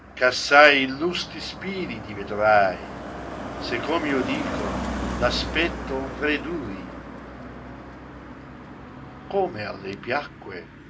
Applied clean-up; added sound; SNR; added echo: none; Car passing by; 9 dB; none.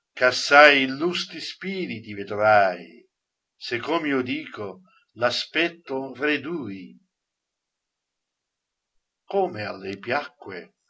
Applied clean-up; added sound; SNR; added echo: none; none; none; none.